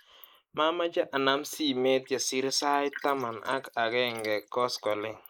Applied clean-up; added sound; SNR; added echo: neural mask model Resemble Enhance denoiser.